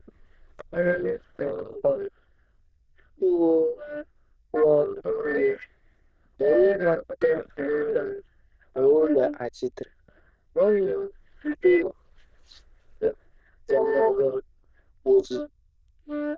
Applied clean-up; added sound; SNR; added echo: neural diffusion model UNIVERSE++.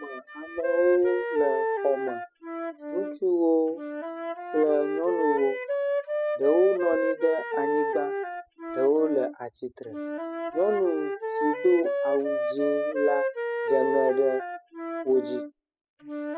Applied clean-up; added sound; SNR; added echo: classical method spectral subtraction.